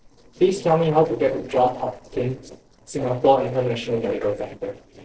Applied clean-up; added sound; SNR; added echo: neural separator model SepFormer DNS4.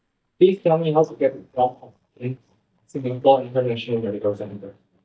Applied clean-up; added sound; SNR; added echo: neural mask model DeepFilterNet 3.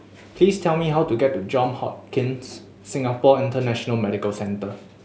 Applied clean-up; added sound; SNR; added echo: none; none; none; none.